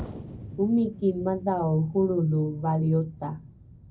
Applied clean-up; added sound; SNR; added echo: none; Explosion; 17 dB; reverberation time 0.4 s.